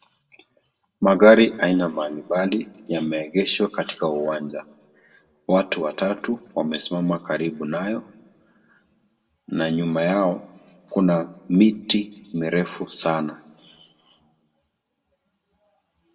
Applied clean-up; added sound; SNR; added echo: none; none; none; reverberation time 0.5 s.